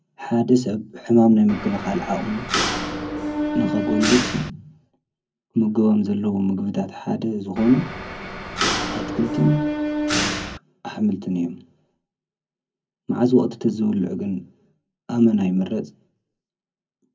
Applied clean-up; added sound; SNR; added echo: none; Mechanisms; 2 dB; reverberation time 0.3 s.